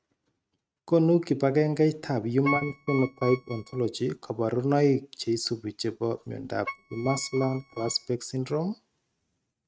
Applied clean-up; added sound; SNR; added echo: neural mask model RNNoise.